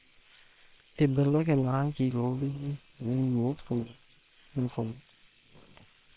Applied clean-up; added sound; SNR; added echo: neural separator model SepFormer WHAM!.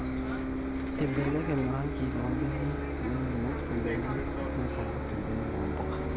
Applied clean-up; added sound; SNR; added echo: none; Bus; -2 dB; none.